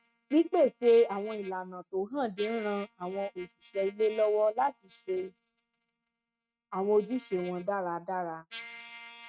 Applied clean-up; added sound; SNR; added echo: neural mask model RNNoise.